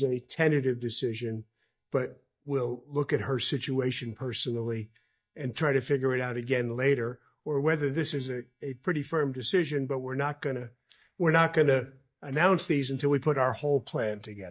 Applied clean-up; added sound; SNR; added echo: neural mask model DeepFilterNet 3.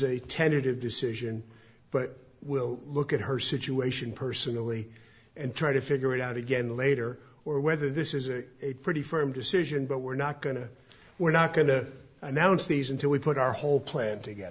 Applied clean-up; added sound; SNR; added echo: none; none; none; none.